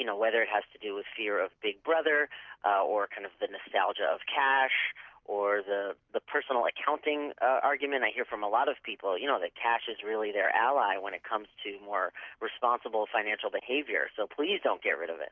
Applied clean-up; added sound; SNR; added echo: none; none; none; none.